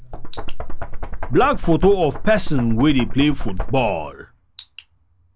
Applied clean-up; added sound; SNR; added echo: none; Knock; 1 dB; none.